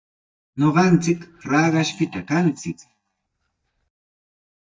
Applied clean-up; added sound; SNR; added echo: neural mask model DeepFilterNet 3.